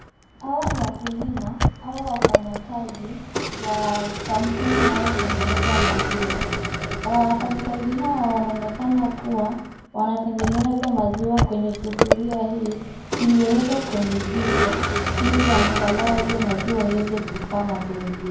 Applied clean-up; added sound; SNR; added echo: none; Vehicle; 1 dB; reverberation time 0.9 s.